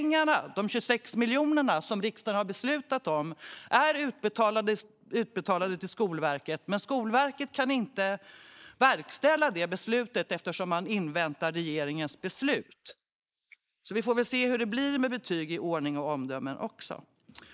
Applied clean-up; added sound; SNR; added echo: neural mask model Resemble Enhance denoiser.